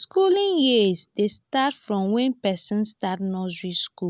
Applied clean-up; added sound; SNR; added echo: none; none; none; none.